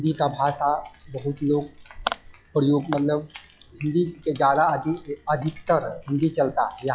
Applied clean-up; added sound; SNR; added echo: classical method log-MMSE.